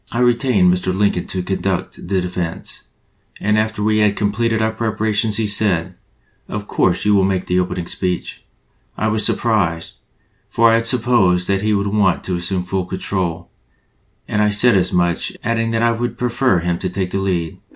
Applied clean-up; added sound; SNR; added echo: none; none; none; none.